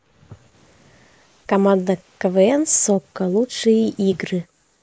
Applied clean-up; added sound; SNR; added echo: neural mask model Resemble Enhance denoiser.